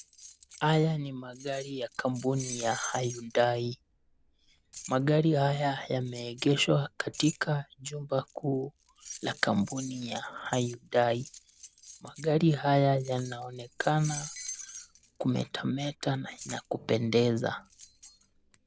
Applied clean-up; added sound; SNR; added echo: none; Keys jangling; 18 dB; none.